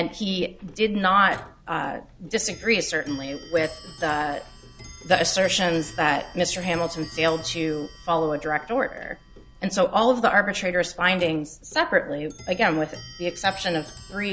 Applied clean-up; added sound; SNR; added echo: none; Clock; 19 dB; none.